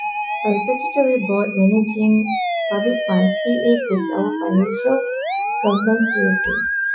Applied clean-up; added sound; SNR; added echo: classical method Wiener filter.